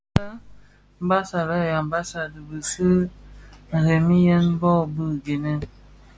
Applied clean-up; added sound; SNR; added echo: none; none; none; none.